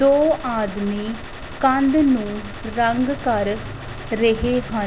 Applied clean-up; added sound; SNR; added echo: none; Gunshot, gunfire; 13 dB; none.